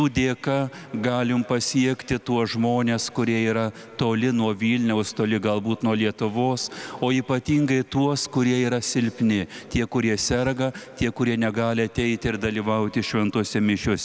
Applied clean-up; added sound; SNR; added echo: none; none; none; none.